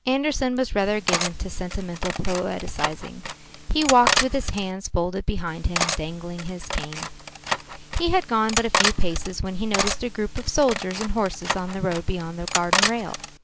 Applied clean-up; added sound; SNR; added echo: none; Cutlery, silverware; 4 dB; none.